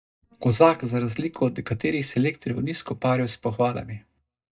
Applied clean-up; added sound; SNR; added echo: neural mask model DeepFilterNet 3.